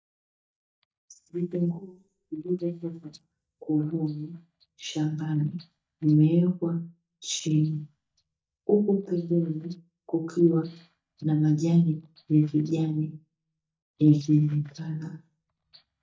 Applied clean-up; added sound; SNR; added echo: neural mask model DeepFilterNet 3.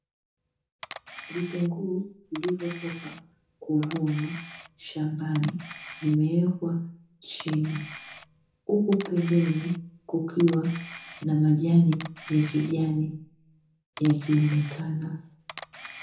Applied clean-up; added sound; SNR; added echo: none; Camera; 15 dB; reverberation time 1.0 s.